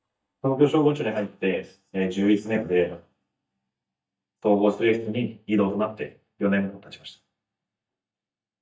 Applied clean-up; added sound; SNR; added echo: neural mask model DeepFilterNet 3.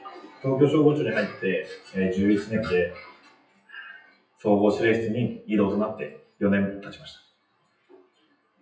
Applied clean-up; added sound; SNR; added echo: classical method WPE with log-MMSE.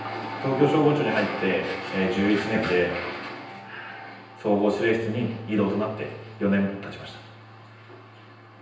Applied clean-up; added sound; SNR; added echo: none; Bass guitar; 19 dB; reverberation time 0.9 s.